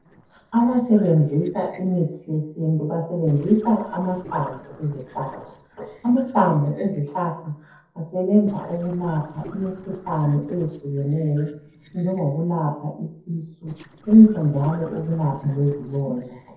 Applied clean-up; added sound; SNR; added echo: neural separator model SepFormer DNS4.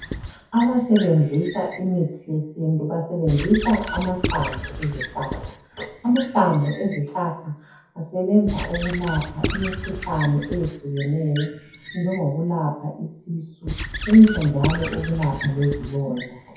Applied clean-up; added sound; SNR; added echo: none; Squeak / Writing; 10 dB; reverberation time 0.6 s.